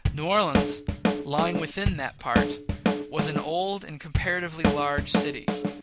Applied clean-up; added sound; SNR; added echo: none; Drum / Drum kit; -2 dB; none.